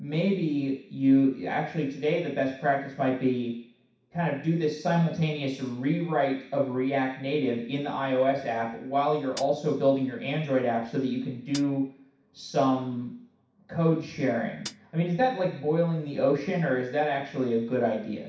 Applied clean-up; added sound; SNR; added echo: none; Hi-hat; 19 dB; reverberation time 0.6 s.